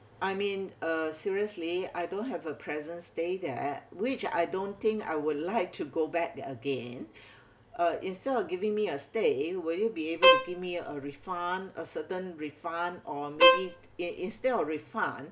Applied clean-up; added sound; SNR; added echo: none; Bowed string instrument; -5 dB; none.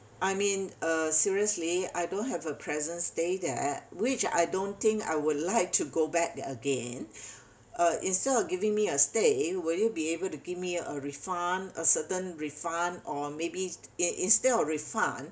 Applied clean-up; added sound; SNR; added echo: none; none; none; none.